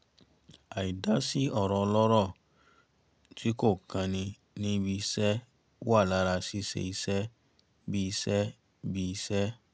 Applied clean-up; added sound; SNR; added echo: none; none; none; none.